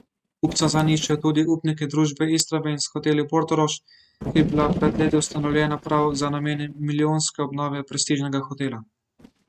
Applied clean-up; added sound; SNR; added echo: neural mask model RNNoise.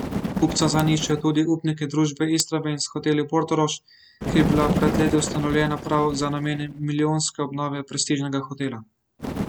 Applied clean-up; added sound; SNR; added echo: none; Bird; 7 dB; none.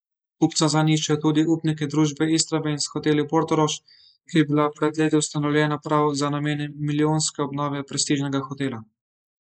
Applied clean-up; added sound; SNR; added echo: neural mask model Resemble Enhance denoiser.